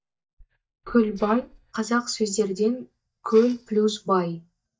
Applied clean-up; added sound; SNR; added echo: neural mask model DeepFilterNet 3.